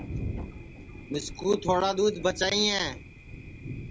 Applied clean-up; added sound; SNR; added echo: none; Thunder; 10 dB; none.